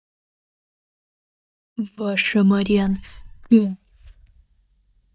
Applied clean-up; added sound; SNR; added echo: neural mask model DeepFilterNet 3.